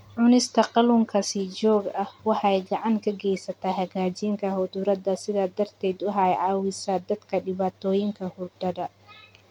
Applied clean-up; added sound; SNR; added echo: none; none; none; none.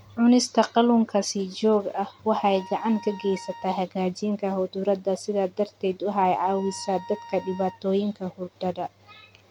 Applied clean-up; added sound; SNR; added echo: none; Wind instrument, woodwind instrument; 18 dB; none.